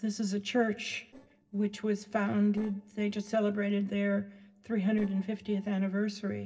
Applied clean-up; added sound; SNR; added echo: neural separator model SepFormer DNS4.